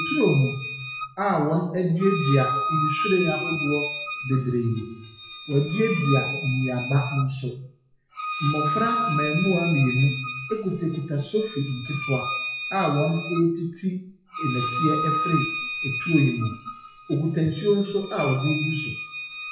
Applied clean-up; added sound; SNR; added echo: classical method WPE with log-MMSE.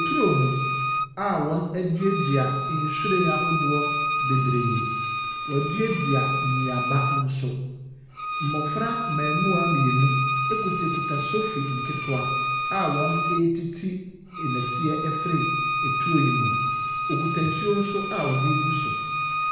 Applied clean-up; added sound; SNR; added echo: none; Bowed string instrument; 1 dB; reverberation time 1.0 s.